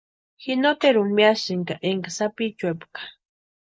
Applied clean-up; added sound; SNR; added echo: neural mask model Resemble Enhance denoiser.